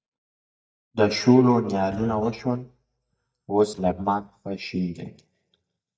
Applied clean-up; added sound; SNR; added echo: neural mask model DeepFilterNet 3.